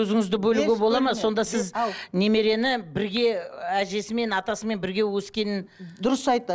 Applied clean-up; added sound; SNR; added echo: none; none; none; none.